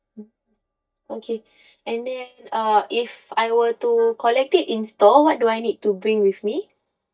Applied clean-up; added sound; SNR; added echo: neural mask model DeepFilterNet 3.